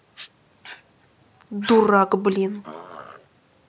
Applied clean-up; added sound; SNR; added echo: none; Dog; 19 dB; none.